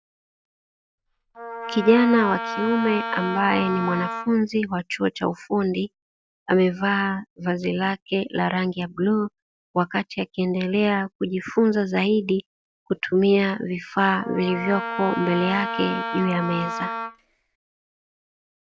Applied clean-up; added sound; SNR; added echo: none; Wind instrument, woodwind instrument; 6 dB; none.